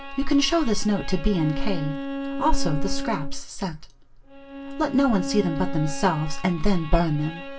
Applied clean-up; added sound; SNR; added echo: none; Bowed string instrument; 11 dB; reverberation time 0.2 s.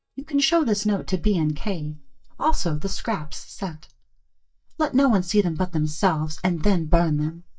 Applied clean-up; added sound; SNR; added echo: neural mask model DeepFilterNet 3.